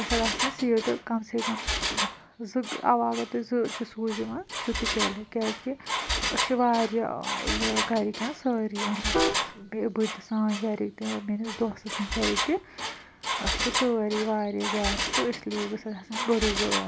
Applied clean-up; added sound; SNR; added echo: none; Piano + Engine; 3 dB; none.